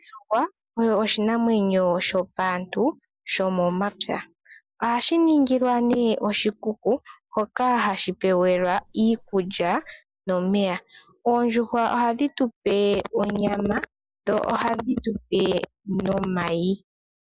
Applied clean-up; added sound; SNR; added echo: neural mask model Resemble Enhance denoiser.